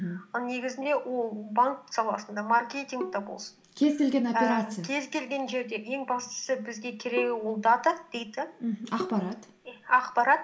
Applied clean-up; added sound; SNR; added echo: none; Bowed string instrument; 13 dB; none.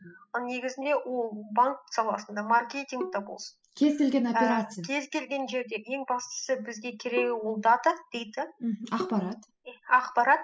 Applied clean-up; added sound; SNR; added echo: classical method spectral subtraction.